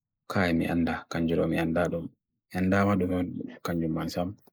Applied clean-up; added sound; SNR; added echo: neural mask model Resemble Enhance denoiser.